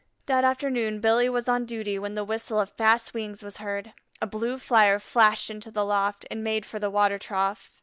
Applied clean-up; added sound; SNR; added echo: none; none; none; none.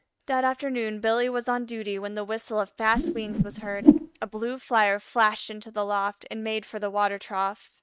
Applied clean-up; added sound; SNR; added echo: neural mask model RNNoise.